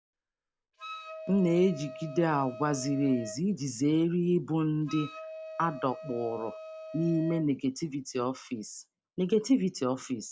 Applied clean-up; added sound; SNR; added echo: none; Wind instrument, woodwind instrument; 14 dB; none.